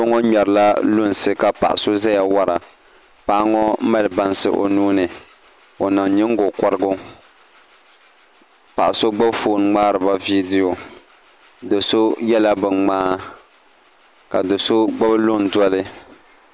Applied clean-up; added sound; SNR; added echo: none; none; none; none.